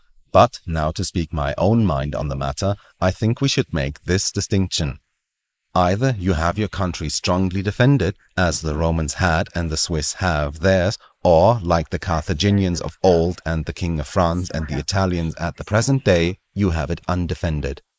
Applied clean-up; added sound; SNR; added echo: neural mask model Resemble Enhance denoiser.